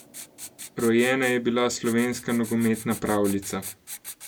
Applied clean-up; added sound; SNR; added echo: none; Writing; 15 dB; none.